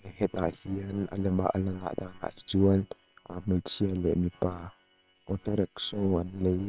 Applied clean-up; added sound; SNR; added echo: neural separator model SepFormer WHAM!.